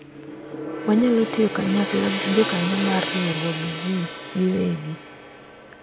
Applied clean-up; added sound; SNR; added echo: none; Gong; 6 dB; none.